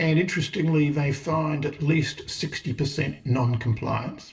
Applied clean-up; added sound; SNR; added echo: none; none; none; reverberation time 0.6 s.